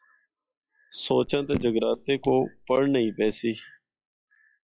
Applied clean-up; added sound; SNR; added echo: classical method log-MMSE.